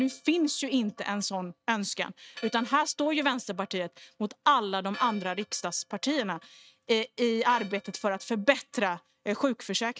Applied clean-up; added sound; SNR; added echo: neural mask model RNNoise.